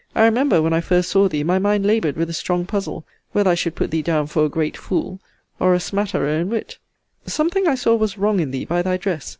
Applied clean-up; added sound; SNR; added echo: none; none; none; none.